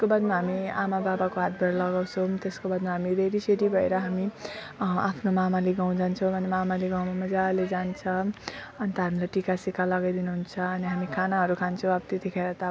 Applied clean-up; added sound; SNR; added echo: none; none; none; none.